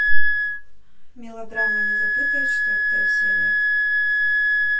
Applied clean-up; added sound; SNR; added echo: none; Wind instrument, woodwind instrument; 0 dB; reverberation time 0.2 s.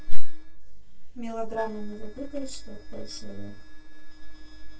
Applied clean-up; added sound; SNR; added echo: neural separator model SepFormer DNS4.